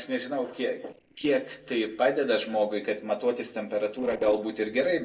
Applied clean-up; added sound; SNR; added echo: neural separator model SepFormer DNS4.